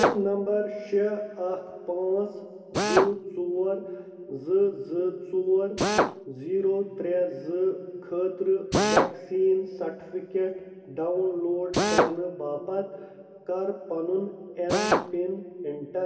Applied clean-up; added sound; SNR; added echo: none; Drill; 3 dB; reverberation time 2.5 s.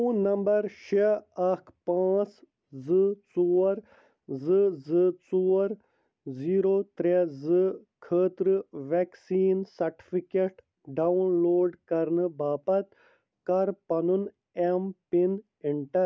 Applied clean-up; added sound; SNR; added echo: none; none; none; none.